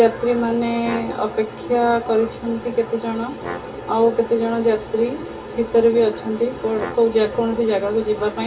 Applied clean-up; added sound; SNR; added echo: none; Brass instrument; 17 dB; reverberation time 0.2 s.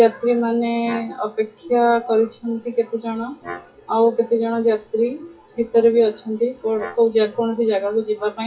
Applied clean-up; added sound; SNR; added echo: classical method WPE with log-MMSE.